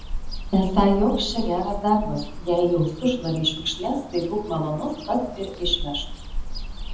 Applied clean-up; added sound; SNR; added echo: none; Cricket / Bird; 7 dB; reverberation time 0.8 s.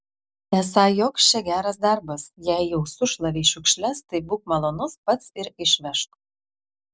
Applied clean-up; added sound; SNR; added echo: none; none; none; none.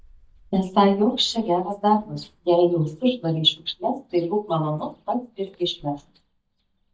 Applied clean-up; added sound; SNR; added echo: neural mask model DeepFilterNet 3.